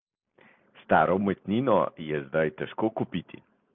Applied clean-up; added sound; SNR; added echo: none; none; none; none.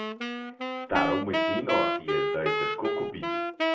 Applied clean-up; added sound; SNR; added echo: none; Wind instrument, woodwind instrument; -3 dB; reverberation time 0.3 s.